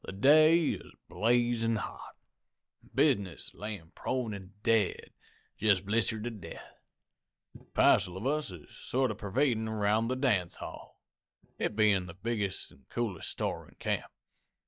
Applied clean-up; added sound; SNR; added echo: neural mask model DeepFilterNet 3.